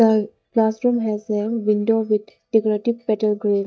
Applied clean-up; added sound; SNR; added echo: neural mask model DeepFilterNet 3.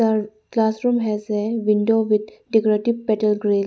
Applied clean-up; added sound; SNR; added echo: none; none; none; none.